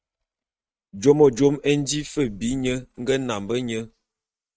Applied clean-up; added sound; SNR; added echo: neural mask model RNNoise.